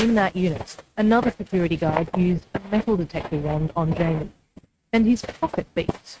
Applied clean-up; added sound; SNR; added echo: neural mask model RNNoise.